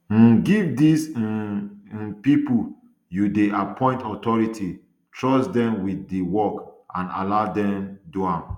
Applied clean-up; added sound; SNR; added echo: none; none; none; none.